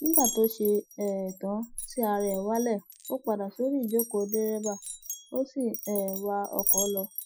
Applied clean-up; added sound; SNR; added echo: classical method Wiener filter.